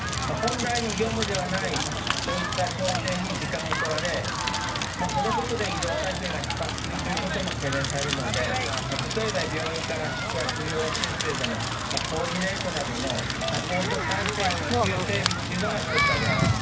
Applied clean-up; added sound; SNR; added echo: none; Crackle; -4 dB; reverberation time 0.3 s.